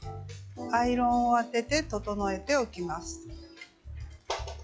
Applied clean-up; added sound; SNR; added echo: classical method log-MMSE.